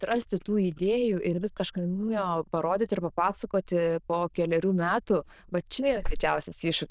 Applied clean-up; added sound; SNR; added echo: neural diffusion model UNIVERSE++.